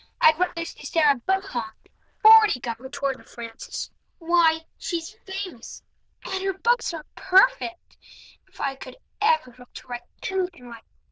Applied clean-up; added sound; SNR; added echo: neural diffusion model UNIVERSE++.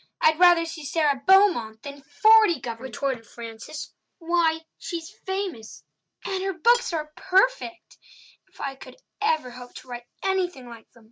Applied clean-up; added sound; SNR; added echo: neural mask model RNNoise.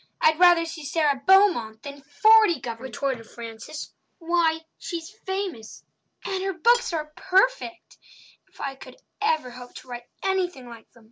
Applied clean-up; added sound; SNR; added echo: none; Cutlery, silverware; 15 dB; none.